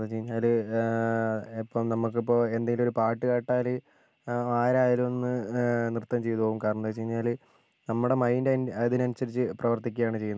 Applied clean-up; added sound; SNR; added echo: none; none; none; none.